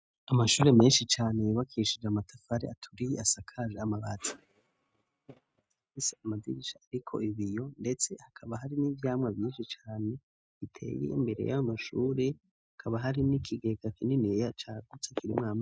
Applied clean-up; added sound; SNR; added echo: neural mask model RNNoise.